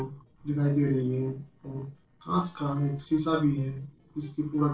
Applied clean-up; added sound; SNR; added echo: neural separator model SepFormer DNS4.